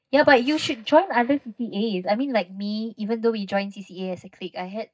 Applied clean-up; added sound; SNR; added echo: neural mask model DeepFilterNet 3.